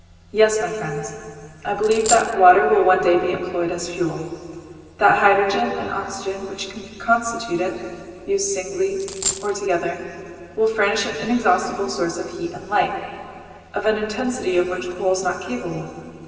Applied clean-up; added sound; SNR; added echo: none; Coin (dropping); 5 dB; reverberation time 2.5 s.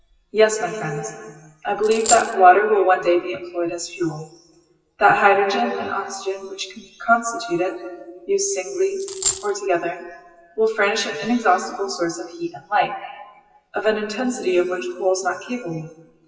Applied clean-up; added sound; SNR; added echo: classical method WPE with log-MMSE.